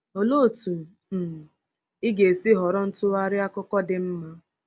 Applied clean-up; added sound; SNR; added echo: none; none; none; none.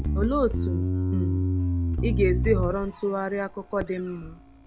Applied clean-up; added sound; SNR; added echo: none; Bass guitar; -1 dB; none.